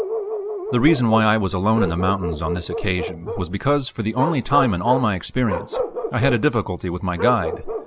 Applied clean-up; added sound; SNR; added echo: none; Bark; 7 dB; none.